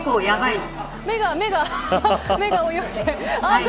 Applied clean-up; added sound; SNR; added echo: none; none; none; none.